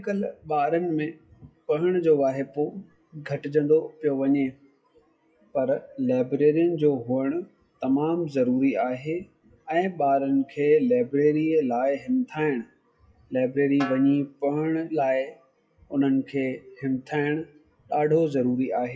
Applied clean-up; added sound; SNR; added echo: classical method WPE with log-MMSE.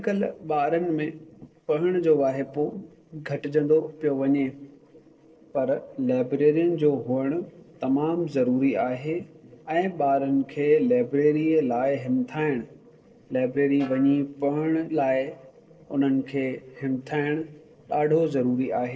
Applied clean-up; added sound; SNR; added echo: neural separator model SepFormer DNS4.